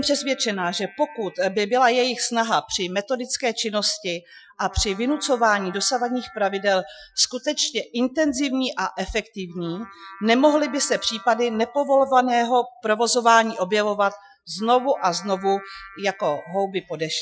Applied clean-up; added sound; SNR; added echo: classical method Wiener filter.